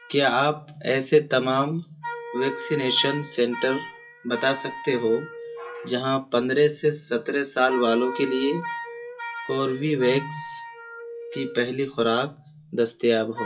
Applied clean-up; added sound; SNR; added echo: classical method WPE with log-MMSE.